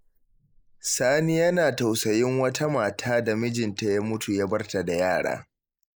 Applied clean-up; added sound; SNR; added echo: neural mask model Resemble Enhance denoiser.